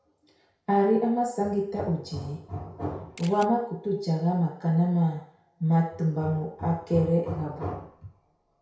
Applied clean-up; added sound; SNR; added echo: none; Camera; 18 dB; reverberation time 0.6 s.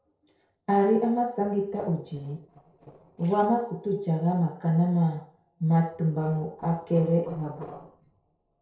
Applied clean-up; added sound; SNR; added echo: neural separator model SepFormer DNS4.